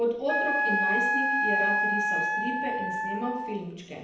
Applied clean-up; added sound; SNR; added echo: none; Wind instrument, woodwind instrument; -5 dB; reverberation time 0.9 s.